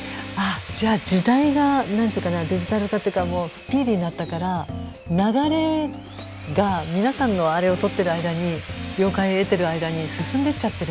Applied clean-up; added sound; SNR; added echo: none; Sawing; 18 dB; none.